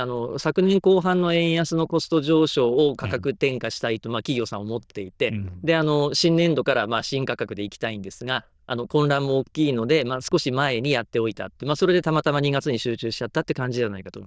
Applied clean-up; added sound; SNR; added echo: neural diffusion model UNIVERSE++.